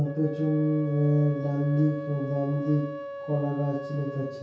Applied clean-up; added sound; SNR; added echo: none; Wind instrument, woodwind instrument; 11 dB; reverberation time 0.6 s.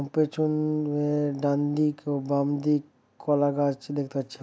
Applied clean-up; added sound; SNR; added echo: none; none; none; none.